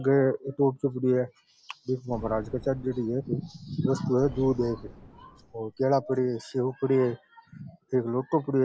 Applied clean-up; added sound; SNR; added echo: none; Boom; 18 dB; none.